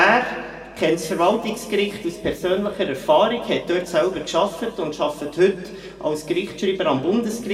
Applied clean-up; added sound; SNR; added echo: none; none; none; reverberation time 1.6 s.